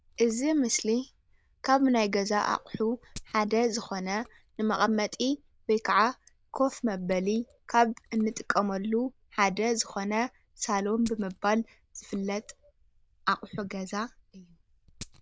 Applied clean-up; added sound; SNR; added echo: neural diffusion model UNIVERSE++.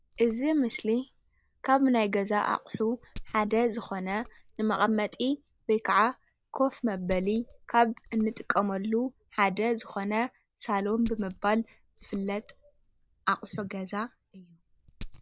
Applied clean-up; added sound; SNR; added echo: none; Glass; 20 dB; none.